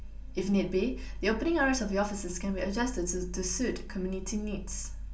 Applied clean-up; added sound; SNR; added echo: none; none; none; reverberation time 0.2 s.